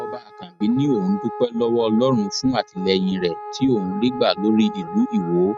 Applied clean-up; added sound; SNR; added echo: neural mask model RNNoise.